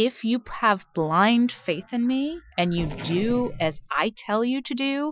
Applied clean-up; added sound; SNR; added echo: classical method Wiener filter.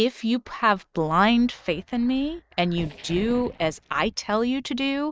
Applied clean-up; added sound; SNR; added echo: neural mask model RNNoise.